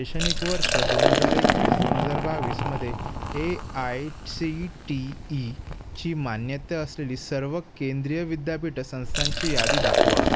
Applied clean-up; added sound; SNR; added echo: none; Liquid; -3 dB; none.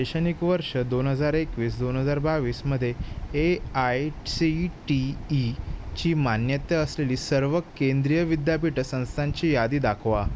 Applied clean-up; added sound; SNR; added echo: none; none; none; none.